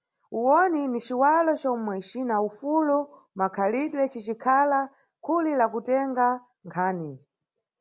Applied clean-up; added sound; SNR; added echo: none; none; none; none.